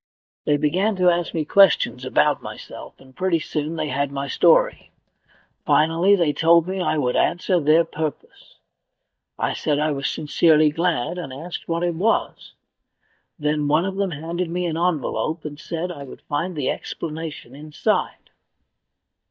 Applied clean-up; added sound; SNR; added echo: neural mask model DeepFilterNet 3.